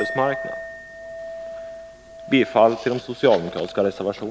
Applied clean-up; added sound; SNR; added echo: none; Chink, clink; 12 dB; none.